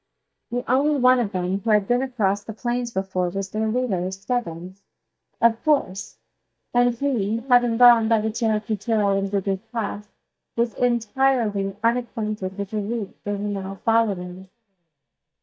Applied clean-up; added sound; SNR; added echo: neural mask model DeepFilterNet 3.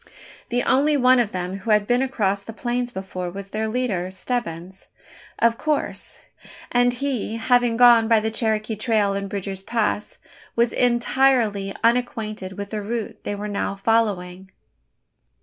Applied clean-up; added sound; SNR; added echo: none; none; none; none.